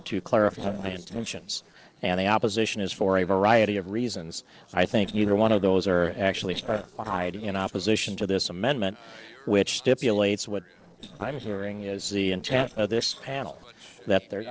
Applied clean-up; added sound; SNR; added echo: neural separator model SepFormer DNS4.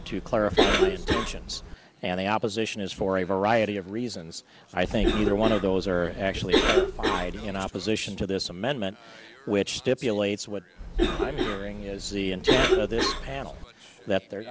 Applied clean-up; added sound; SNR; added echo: none; Cough; 1 dB; none.